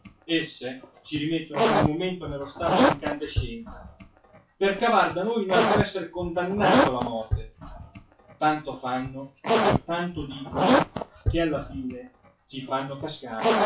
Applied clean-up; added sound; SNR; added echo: classical method WPE with log-MMSE.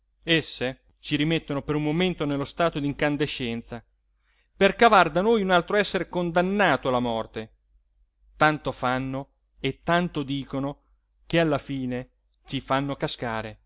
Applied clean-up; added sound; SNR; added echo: none; none; none; none.